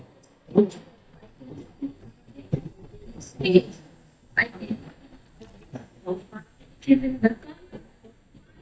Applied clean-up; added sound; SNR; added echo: neural mask model DeepFilterNet 3.